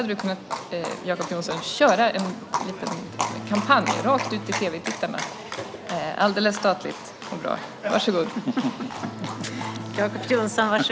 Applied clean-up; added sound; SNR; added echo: none; Bowed string instrument + Livestock, farm animals, working animals; 8 dB; none.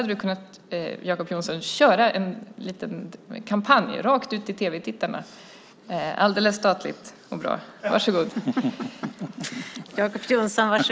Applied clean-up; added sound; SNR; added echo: none; none; none; none.